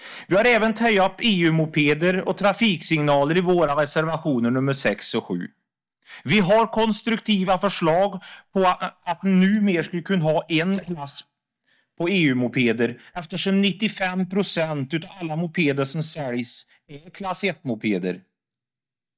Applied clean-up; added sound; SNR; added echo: neural mask model DeepFilterNet 3.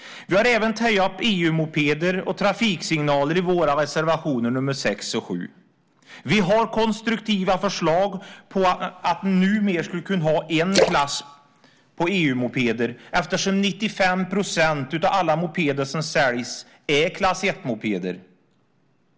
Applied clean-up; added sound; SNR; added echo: none; Splash, splatter; 5 dB; none.